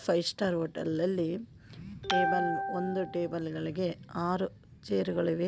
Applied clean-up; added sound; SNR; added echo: none; none; none; none.